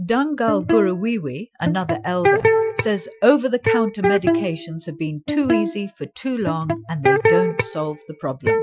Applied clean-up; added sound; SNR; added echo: classical method Wiener filter.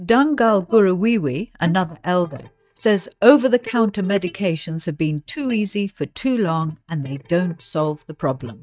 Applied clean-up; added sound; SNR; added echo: neural mask model DeepFilterNet 3.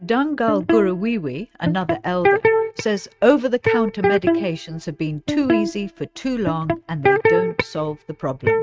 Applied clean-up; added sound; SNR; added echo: neural mask model RNNoise.